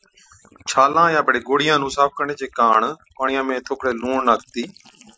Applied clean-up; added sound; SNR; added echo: classical method Wiener filter.